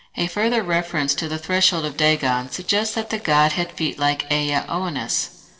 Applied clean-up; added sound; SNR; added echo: neural separator model SepFormer DNS4.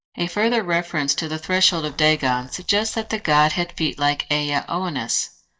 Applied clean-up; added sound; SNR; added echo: neural mask model DeepFilterNet 3.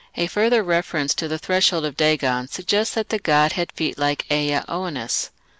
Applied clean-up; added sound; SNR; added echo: none; none; none; none.